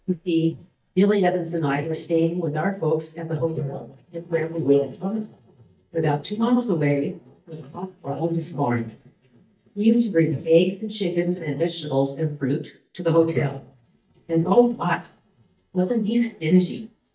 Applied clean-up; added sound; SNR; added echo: neural mask model DeepFilterNet 3.